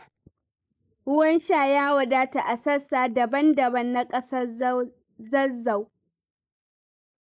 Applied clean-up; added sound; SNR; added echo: neural mask model Resemble Enhance denoiser.